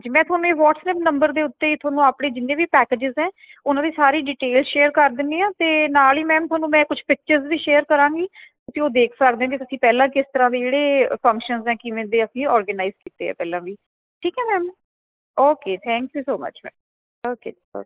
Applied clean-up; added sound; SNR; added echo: neural mask model Resemble Enhance denoiser.